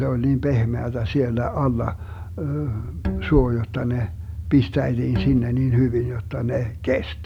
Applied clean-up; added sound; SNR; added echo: none; Bowed string instrument; 10 dB; none.